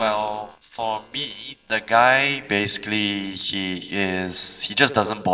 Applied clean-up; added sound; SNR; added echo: neural separator model SepFormer DNS4.